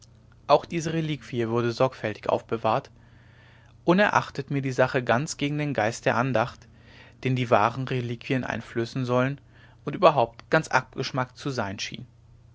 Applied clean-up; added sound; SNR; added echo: none; none; none; none.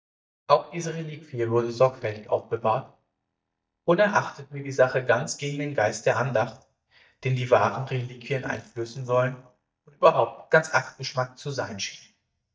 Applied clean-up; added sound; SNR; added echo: neural mask model DeepFilterNet 3.